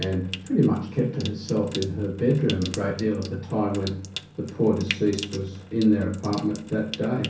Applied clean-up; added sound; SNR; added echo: none; Trickle, dribble / Sink (filling or washing) / Water tap, faucet; 14 dB; reverberation time 0.6 s.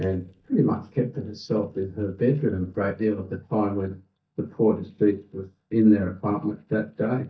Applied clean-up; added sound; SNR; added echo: neural mask model DeepFilterNet 3.